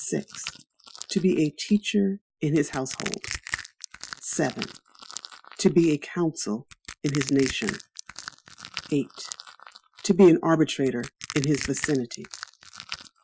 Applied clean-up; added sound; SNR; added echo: classical method Wiener filter.